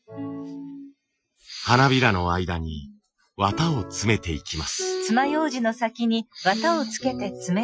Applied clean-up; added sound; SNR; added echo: classical method Wiener filter.